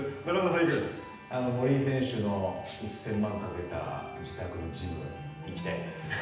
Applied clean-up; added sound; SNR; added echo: none; Shatter; 18 dB; reverberation time 0.9 s.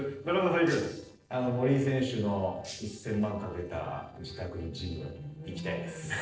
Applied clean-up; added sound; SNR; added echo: neural separator model SepFormer DNS4.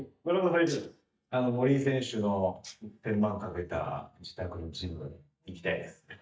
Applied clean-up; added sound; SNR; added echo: neural mask model DeepFilterNet 3.